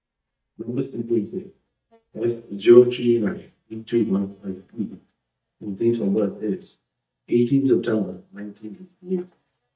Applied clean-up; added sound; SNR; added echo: neural mask model DeepFilterNet 3.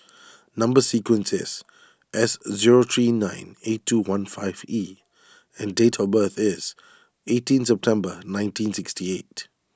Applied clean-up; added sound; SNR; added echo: none; none; none; none.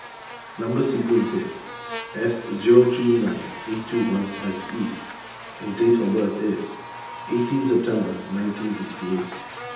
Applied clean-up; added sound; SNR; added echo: none; Buzz; 13 dB; reverberation time 0.9 s.